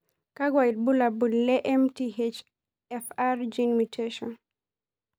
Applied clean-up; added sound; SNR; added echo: none; none; none; none.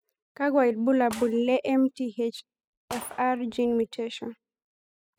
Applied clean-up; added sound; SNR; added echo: classical method spectral subtraction.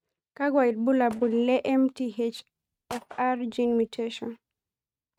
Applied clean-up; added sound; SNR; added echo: neural mask model RNNoise.